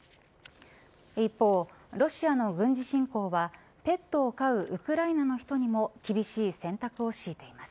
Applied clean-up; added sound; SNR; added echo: none; none; none; none.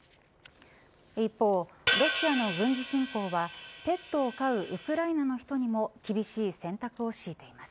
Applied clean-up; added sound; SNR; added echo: none; Hi-hat; 0 dB; none.